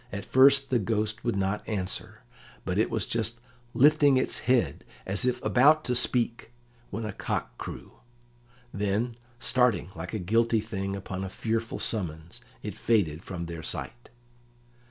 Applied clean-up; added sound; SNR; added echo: none; none; none; none.